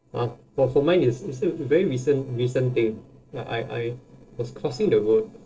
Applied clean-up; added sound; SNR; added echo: neural separator model SepFormer DNS4.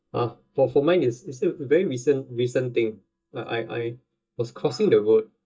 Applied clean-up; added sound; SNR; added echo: neural mask model DeepFilterNet 3.